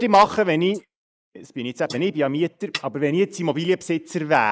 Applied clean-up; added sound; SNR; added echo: neural mask model Resemble Enhance denoiser.